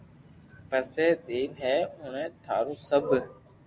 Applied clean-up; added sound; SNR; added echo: none; none; none; none.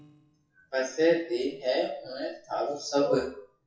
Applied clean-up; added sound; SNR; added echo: classical method WPE with log-MMSE.